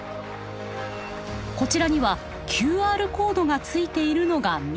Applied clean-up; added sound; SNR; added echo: none; Applause + Meow; 19 dB; none.